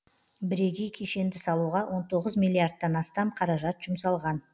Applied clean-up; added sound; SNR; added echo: none; none; none; none.